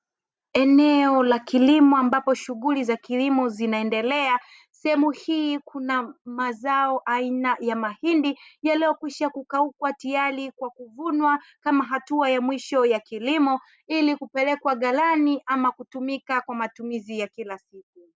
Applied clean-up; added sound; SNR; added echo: none; none; none; none.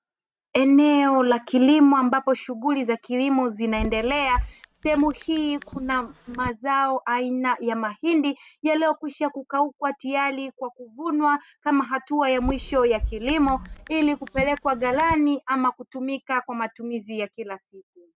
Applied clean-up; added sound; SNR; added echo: neural mask model RNNoise.